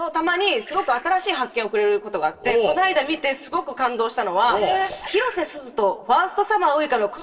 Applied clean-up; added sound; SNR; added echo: neural separator model SepFormer DNS4.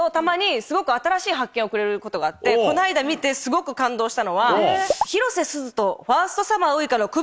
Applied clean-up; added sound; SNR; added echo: none; none; none; none.